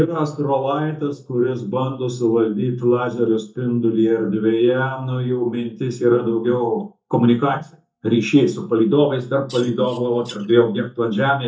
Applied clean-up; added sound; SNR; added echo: neural mask model DeepFilterNet 3.